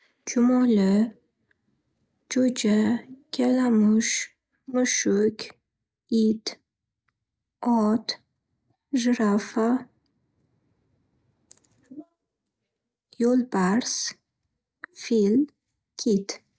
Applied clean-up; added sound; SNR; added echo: none; none; none; none.